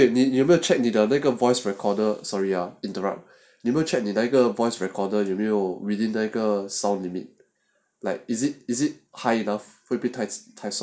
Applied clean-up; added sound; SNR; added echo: none; none; none; none.